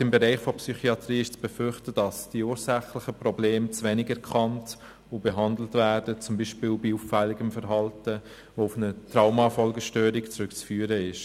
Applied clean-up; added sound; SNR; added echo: none; none; none; none.